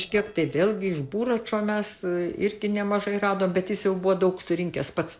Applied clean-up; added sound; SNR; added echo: neural separator model SepFormer DNS4.